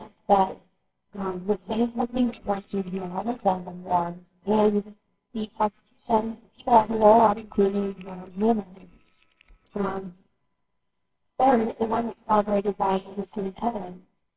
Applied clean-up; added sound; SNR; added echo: neural separator model SepFormer WHAMR!.